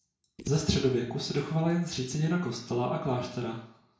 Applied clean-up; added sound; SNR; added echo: none; Fireworks / Boom; 19 dB; reverberation time 0.6 s.